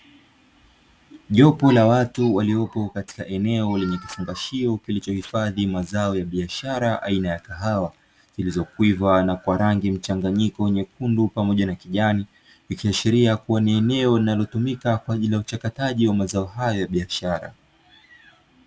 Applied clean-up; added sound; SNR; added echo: none; none; none; none.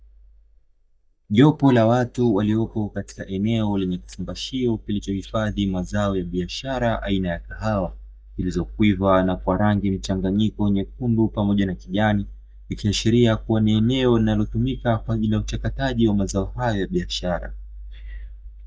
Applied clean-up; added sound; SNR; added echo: neural mask model DeepFilterNet 3.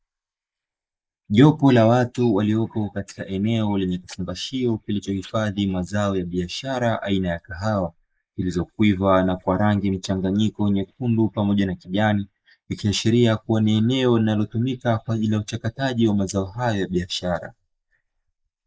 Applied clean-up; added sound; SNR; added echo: neural mask model Resemble Enhance denoiser.